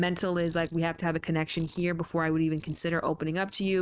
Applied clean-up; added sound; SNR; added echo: neural mask model RNNoise.